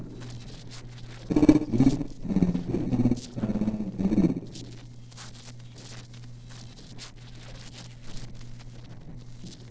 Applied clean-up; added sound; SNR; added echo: neural separator model SepFormer DNS4.